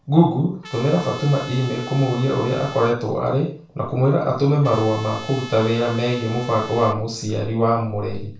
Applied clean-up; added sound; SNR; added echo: none; Trumpet; 17 dB; reverberation time 0.4 s.